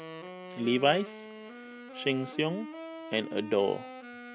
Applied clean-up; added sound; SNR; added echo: none; Wind instrument, woodwind instrument; 11 dB; none.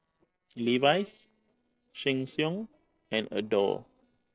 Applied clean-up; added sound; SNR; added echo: neural separator model SepFormer DNS4.